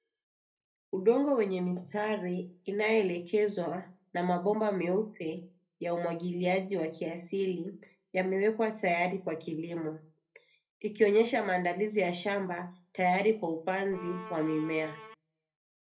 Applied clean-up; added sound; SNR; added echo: none; Bowed string instrument; 13 dB; reverberation time 0.3 s.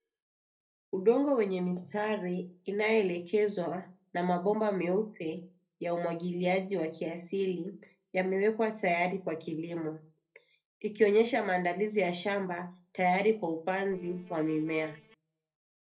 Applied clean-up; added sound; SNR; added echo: neural separator model SepFormer DNS4.